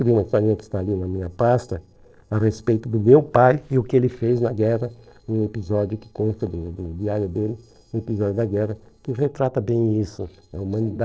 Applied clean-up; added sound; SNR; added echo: neural separator model SepFormer DNS4.